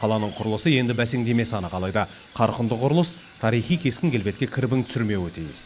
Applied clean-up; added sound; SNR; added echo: none; none; none; none.